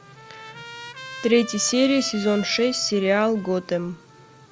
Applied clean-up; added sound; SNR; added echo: none; Trumpet; 16 dB; none.